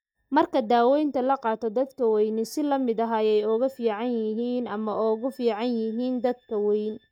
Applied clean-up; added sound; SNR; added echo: neural mask model DeepFilterNet 3.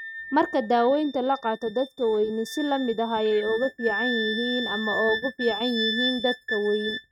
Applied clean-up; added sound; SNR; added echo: neural mask model RNNoise.